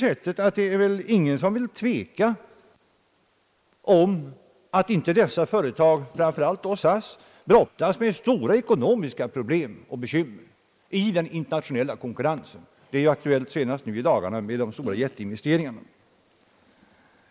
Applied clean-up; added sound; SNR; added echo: neural mask model Resemble Enhance denoiser.